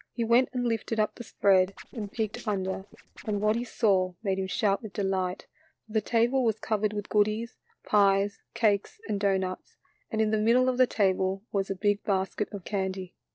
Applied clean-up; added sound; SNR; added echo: neural separator model SepFormer DNS4.